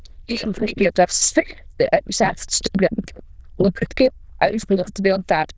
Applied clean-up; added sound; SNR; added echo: neural diffusion model UNIVERSE++.